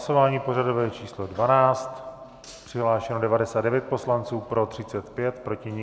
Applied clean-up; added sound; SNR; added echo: none; none; none; none.